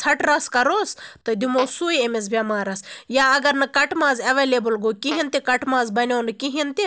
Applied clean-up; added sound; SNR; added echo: none; Fart; 18 dB; none.